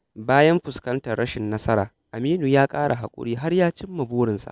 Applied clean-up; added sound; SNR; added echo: none; none; none; none.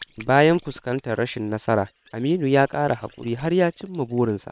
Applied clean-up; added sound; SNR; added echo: neural separator model SepFormer WHAM!.